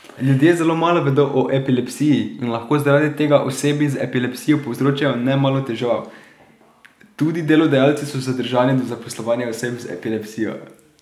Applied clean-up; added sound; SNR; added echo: none; none; none; none.